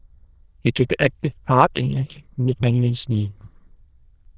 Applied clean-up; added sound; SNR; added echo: neural diffusion model UNIVERSE++.